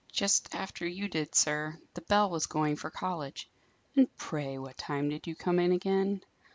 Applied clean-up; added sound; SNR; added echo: none; none; none; none.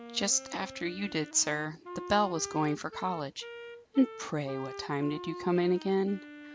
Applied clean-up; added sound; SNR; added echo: none; Wind instrument, woodwind instrument; 13 dB; none.